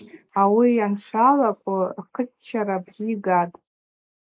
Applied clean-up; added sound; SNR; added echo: neural mask model Resemble Enhance denoiser.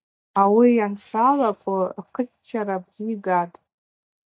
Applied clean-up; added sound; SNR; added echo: neural mask model DeepFilterNet 3.